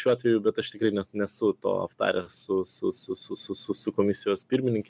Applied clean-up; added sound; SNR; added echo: none; none; none; none.